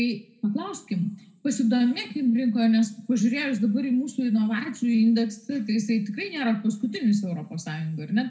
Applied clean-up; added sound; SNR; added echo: none; none; none; reverberation time 0.5 s.